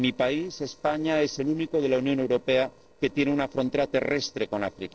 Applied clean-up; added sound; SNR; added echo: neural separator model SepFormer DNS4.